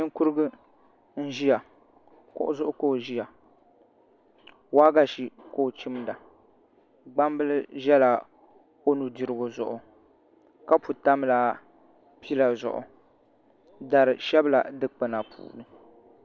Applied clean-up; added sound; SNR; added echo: none; none; none; none.